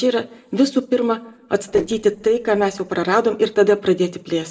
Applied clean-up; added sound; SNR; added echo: neural separator model SepFormer DNS4.